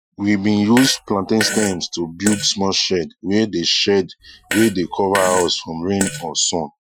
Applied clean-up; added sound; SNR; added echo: classical method Wiener filter.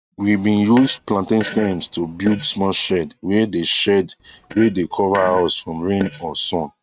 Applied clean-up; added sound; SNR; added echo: neural mask model RNNoise.